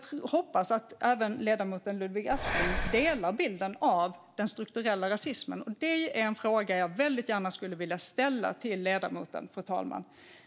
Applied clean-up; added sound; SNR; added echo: none; Breathing; 4 dB; none.